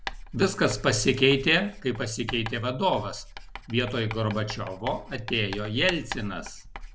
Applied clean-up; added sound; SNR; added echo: none; Writing; 12 dB; none.